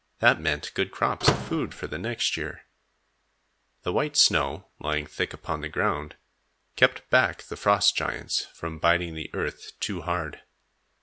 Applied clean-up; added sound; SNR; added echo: none; Slam / Microwave oven; 2 dB; none.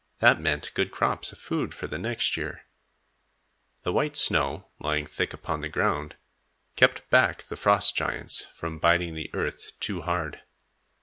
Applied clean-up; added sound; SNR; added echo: none; none; none; none.